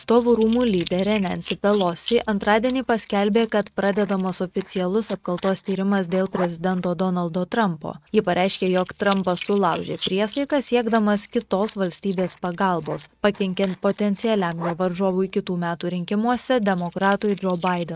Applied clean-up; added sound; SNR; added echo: neural mask model RNNoise.